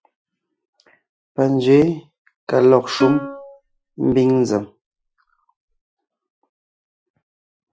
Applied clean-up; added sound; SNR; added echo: classical method Wiener filter.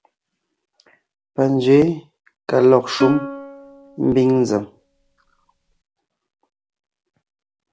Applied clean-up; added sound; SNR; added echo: none; Plucked string instrument; 10 dB; none.